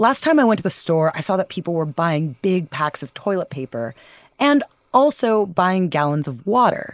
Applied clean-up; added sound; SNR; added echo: neural mask model Resemble Enhance denoiser.